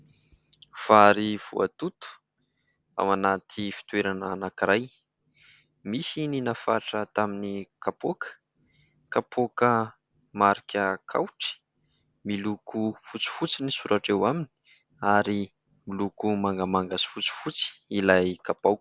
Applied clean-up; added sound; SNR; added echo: none; none; none; none.